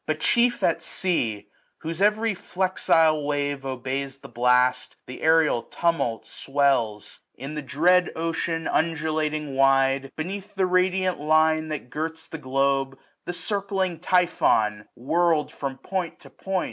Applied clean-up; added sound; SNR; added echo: none; none; none; none.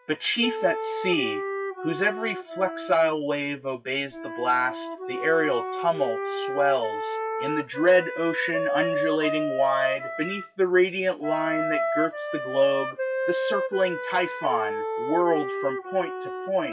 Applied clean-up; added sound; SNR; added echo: classical method WPE with log-MMSE.